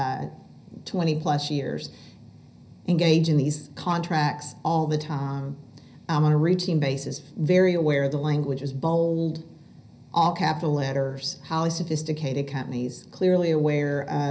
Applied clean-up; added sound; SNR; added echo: none; none; none; reverberation time 0.4 s.